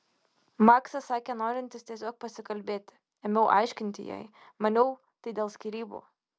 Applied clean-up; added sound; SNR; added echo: none; none; none; none.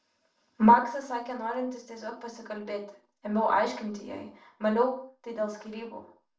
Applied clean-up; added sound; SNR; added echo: none; none; none; reverberation time 0.4 s.